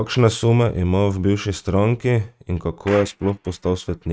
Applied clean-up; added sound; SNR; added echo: neural mask model RNNoise.